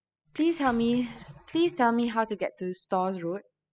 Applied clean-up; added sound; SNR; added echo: classical method spectral subtraction.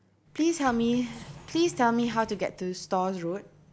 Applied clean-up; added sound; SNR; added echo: none; Sliding door; 19 dB; none.